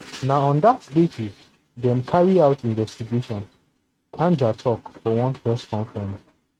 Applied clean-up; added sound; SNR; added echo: neural mask model RNNoise.